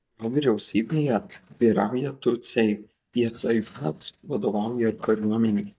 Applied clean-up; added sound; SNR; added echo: neural mask model DeepFilterNet 3.